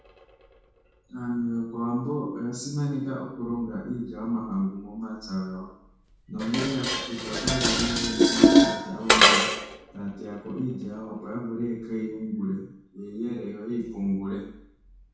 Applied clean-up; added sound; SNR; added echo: none; Dishes, pots, and pans; -3 dB; reverberation time 0.6 s.